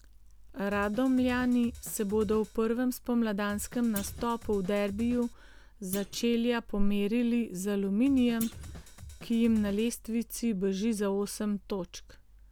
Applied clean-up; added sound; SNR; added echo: none; Thump, thud + Drum kit; 16 dB; none.